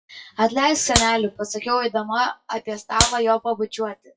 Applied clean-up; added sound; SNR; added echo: classical method WPE with log-MMSE.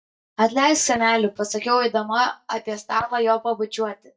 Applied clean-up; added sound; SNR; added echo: neural mask model DeepFilterNet 3.